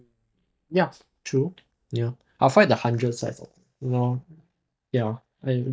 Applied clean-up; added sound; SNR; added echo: neural mask model DeepFilterNet 3.